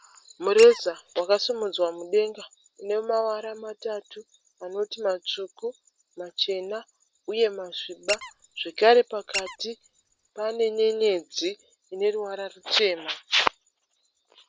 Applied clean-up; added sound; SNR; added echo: none; Squeak; 11 dB; none.